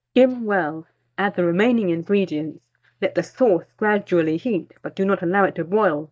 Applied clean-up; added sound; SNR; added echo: neural mask model DeepFilterNet 3.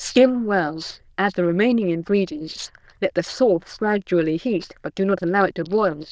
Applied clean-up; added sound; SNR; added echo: neural diffusion model UNIVERSE++.